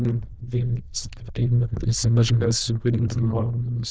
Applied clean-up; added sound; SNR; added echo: neural diffusion model UNIVERSE++.